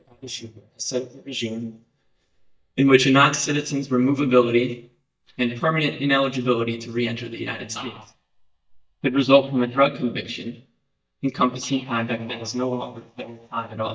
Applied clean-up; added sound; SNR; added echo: neural mask model DeepFilterNet 3.